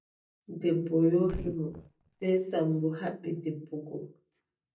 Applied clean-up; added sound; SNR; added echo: neural mask model DeepFilterNet 3.